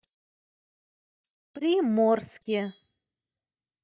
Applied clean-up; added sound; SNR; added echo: neural mask model DeepFilterNet 3.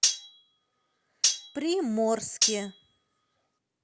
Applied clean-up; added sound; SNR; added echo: none; Cutlery, silverware; -1 dB; none.